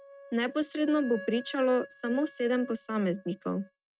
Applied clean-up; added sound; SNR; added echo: neural mask model RNNoise.